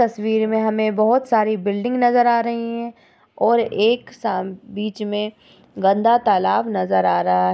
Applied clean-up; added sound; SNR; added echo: none; none; none; none.